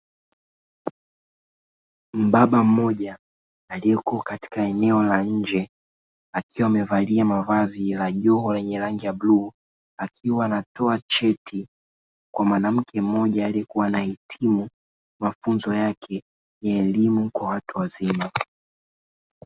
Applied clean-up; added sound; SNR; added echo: none; none; none; none.